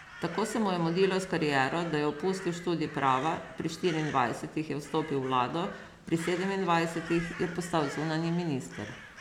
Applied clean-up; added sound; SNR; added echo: none; Crow; 15 dB; none.